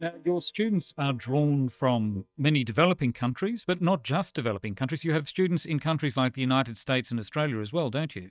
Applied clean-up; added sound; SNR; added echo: neural mask model DeepFilterNet 3.